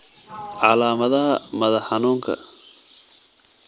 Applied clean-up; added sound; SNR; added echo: none; Sliding door; 18 dB; none.